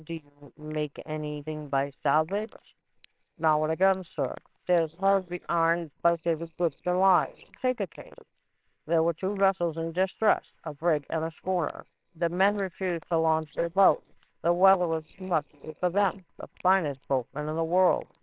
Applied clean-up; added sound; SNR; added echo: neural separator model SepFormer WHAMR!.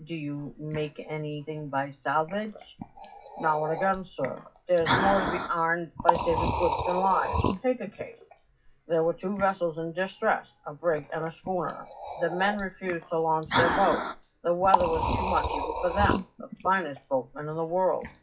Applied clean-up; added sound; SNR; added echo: classical method WPE with log-MMSE.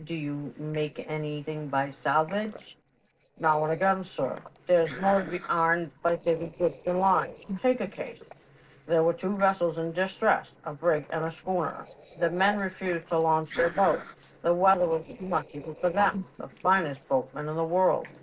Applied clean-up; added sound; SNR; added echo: neural separator model SepFormer DNS4.